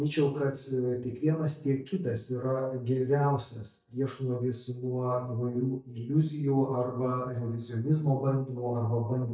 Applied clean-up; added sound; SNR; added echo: neural mask model DeepFilterNet 3.